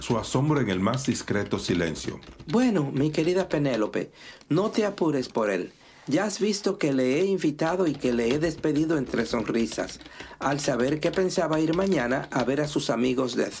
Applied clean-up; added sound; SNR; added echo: none; Computer keyboard; 20 dB; none.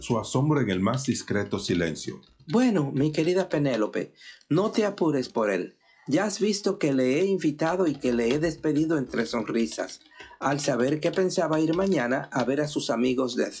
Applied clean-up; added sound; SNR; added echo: classical method log-MMSE.